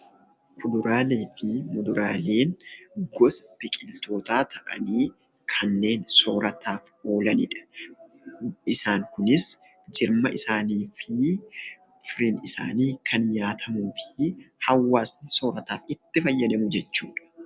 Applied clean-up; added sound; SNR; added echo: none; none; none; none.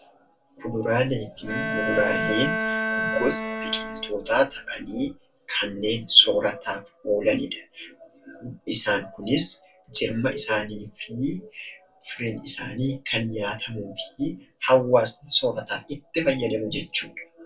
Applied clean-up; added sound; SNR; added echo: none; Bowed string instrument; 2 dB; reverberation time 0.2 s.